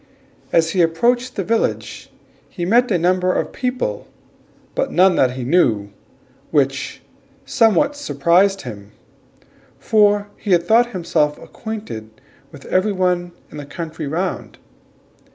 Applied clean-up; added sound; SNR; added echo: none; none; none; none.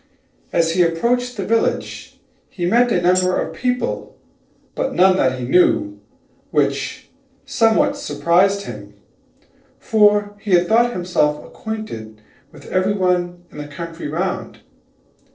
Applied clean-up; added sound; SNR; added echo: neural separator model SepFormer DNS4.